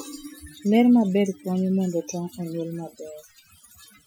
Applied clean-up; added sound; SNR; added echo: classical method Wiener filter.